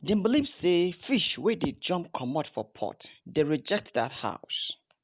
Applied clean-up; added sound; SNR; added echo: none; none; none; none.